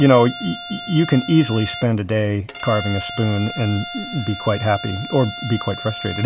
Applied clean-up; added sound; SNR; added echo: none; Bowed string instrument; 11 dB; none.